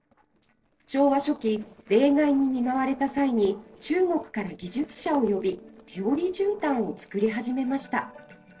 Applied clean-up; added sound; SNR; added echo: neural separator model SepFormer DNS4.